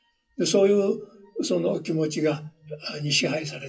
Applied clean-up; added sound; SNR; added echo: classical method WPE with log-MMSE.